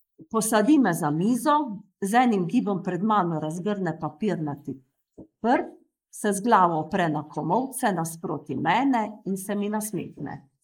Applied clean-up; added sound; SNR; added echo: neural mask model Resemble Enhance denoiser.